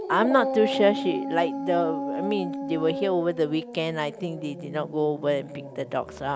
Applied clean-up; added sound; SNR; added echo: none; Dog; 6 dB; none.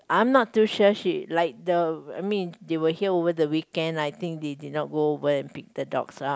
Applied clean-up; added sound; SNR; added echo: none; none; none; none.